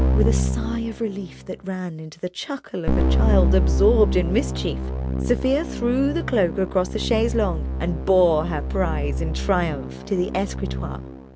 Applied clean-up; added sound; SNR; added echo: none; Keyboard (musical); 0 dB; none.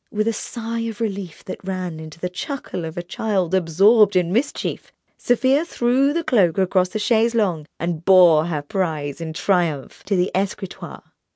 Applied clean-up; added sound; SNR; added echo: none; none; none; none.